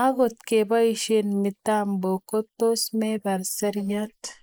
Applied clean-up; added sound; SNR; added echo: neural mask model Resemble Enhance denoiser.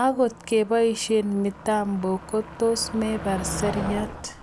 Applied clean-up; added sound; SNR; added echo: none; Motor vehicle (road); 11 dB; none.